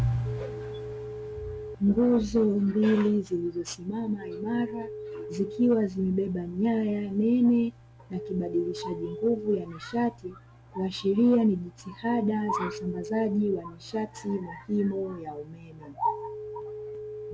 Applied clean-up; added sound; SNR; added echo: none; Telephone; 14 dB; none.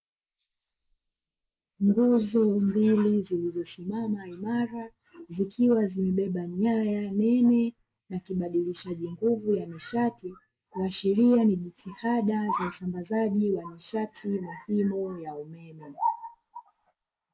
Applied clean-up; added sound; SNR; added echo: neural mask model Resemble Enhance denoiser.